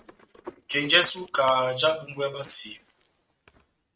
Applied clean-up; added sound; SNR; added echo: neural mask model RNNoise.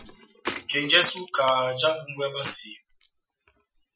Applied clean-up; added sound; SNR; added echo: classical method Wiener filter.